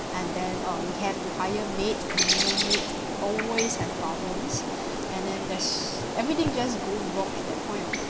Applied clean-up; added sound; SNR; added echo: none; Bird; -2 dB; none.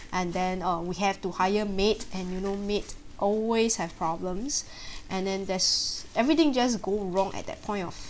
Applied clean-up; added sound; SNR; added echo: none; none; none; none.